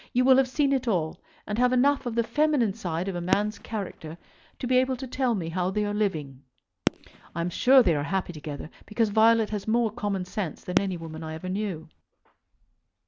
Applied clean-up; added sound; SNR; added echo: none; Fireworks; 8 dB; none.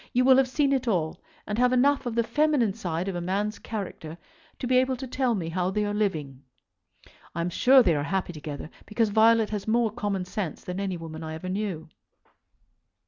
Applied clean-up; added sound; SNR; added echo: none; none; none; none.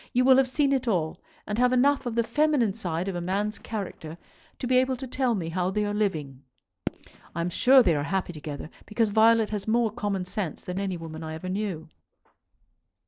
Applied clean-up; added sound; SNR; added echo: neural separator model SepFormer DNS4.